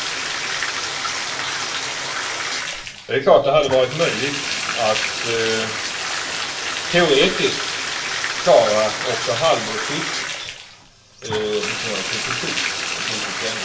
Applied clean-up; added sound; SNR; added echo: none; Bathtub (filling or washing); 3 dB; reverberation time 0.3 s.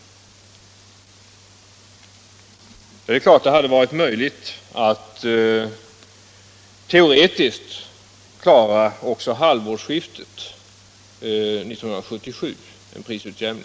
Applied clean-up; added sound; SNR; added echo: none; none; none; none.